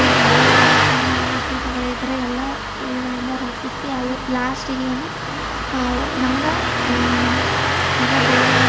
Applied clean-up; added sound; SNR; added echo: none; Engine starting; -5 dB; reverberation time 0.2 s.